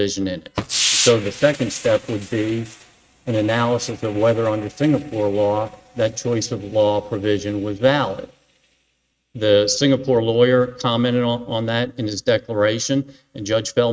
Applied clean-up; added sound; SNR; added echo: neural mask model RNNoise.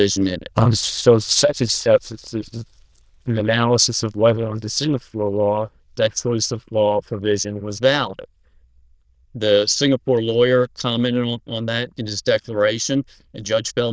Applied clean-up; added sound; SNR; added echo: neural diffusion model UNIVERSE++.